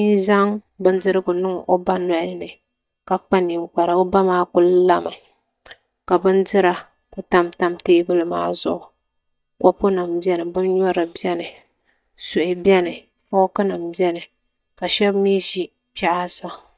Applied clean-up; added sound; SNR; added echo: neural mask model DeepFilterNet 3.